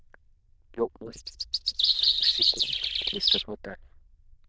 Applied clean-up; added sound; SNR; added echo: neural diffusion model UNIVERSE++.